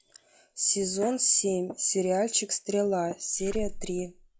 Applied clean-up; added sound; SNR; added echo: classical method log-MMSE.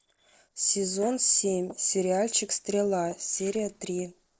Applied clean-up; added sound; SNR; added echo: neural separator model SepFormer DNS4.